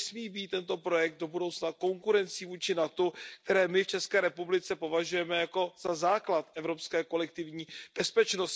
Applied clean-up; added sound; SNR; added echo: none; none; none; none.